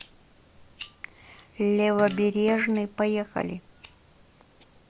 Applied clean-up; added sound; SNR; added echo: none; Fire + Fart; 19 dB; none.